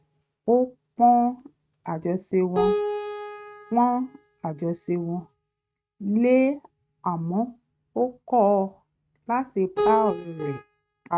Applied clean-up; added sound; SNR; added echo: neural mask model RNNoise.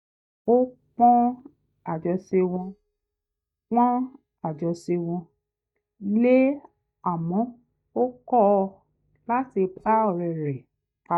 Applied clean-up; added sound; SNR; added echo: neural mask model DeepFilterNet 3.